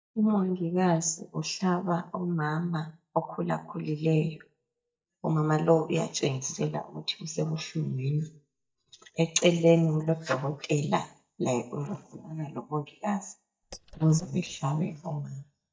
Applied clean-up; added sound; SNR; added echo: neural mask model DeepFilterNet 3.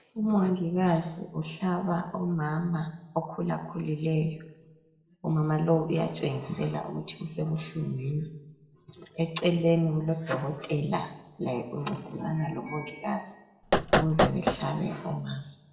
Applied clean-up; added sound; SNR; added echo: none; Knock; -3 dB; reverberation time 0.7 s.